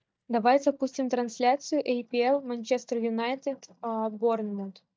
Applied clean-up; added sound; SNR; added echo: neural mask model DeepFilterNet 3.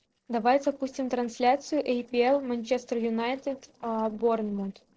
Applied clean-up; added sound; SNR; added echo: neural separator model SepFormer DNS4.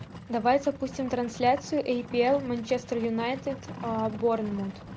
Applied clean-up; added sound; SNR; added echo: none; Livestock, farm animals, working animals; 14 dB; none.